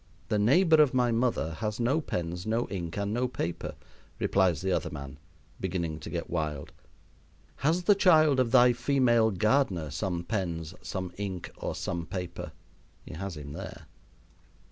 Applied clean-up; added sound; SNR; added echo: none; none; none; none.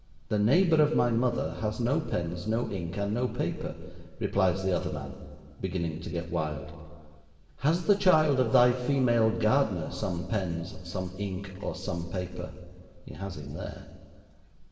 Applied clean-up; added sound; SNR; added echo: none; none; none; reverberation time 1.7 s.